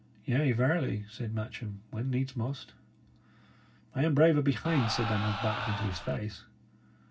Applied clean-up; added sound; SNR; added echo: none; Crowd; 5 dB; reverberation time 0.4 s.